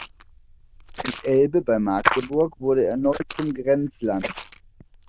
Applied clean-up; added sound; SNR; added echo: neural diffusion model UNIVERSE++.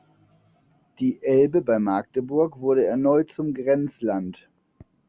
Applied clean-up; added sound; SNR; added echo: none; none; none; none.